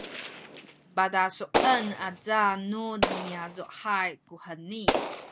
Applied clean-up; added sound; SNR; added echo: none; Explosion; 3 dB; none.